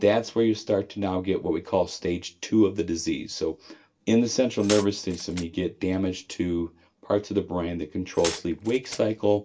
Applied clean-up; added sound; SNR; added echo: none; Glass; 11 dB; reverberation time 0.2 s.